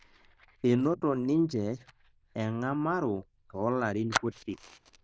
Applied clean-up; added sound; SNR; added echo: neural diffusion model UNIVERSE++.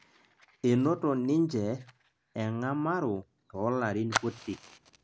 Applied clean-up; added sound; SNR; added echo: none; Fire; 13 dB; none.